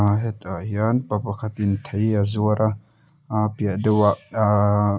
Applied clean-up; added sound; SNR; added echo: none; none; none; none.